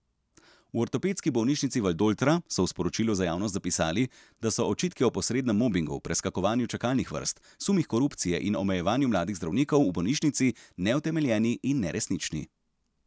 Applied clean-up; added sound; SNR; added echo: none; none; none; none.